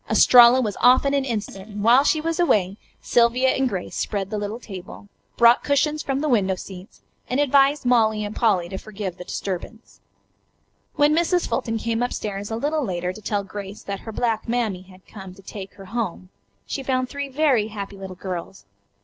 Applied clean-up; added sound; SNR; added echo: neural separator model SepFormer DNS4.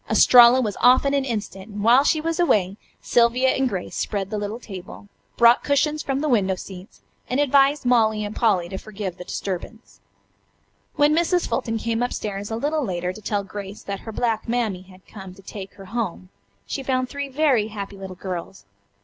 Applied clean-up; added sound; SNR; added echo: none; none; none; none.